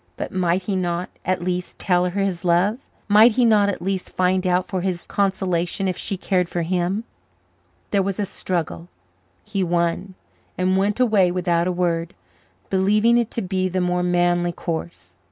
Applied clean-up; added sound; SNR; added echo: none; none; none; none.